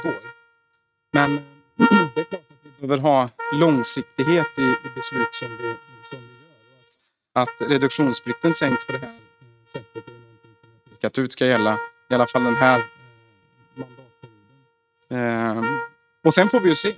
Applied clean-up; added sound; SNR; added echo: neural mask model RNNoise.